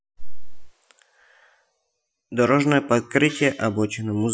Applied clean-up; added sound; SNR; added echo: classical method Wiener filter.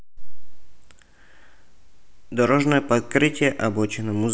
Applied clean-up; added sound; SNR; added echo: none; none; none; none.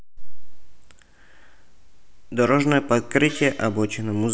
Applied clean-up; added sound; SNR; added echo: none; Gong; 19 dB; none.